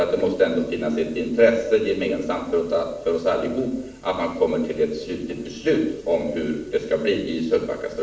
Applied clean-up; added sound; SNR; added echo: none; none; none; reverberation time 0.6 s.